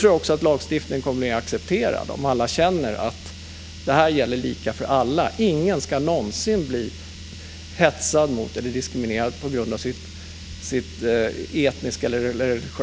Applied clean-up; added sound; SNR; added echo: none; Car; 14 dB; none.